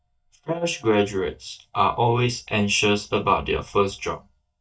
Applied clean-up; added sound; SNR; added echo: neural mask model DeepFilterNet 3.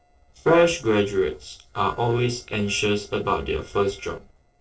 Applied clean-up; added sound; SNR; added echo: neural separator model SepFormer DNS4.